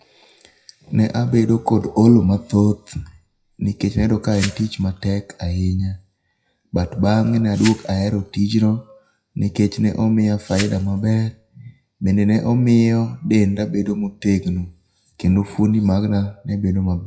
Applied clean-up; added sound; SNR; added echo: classical method WPE with log-MMSE.